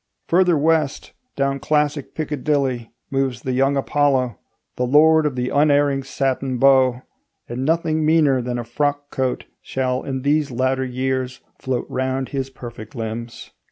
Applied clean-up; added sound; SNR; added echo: none; none; none; none.